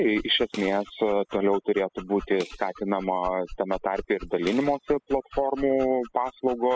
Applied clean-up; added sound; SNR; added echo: classical method spectral subtraction.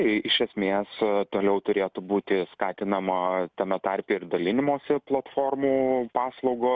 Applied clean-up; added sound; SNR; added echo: none; none; none; none.